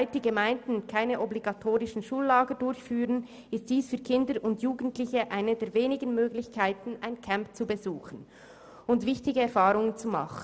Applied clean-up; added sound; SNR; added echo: none; none; none; none.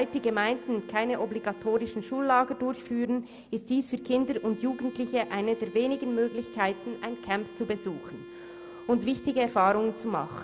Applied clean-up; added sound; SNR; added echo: none; Wind instrument, woodwind instrument; 16 dB; none.